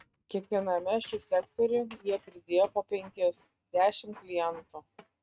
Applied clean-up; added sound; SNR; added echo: neural mask model RNNoise.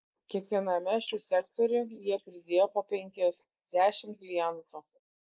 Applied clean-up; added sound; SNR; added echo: neural mask model Resemble Enhance denoiser.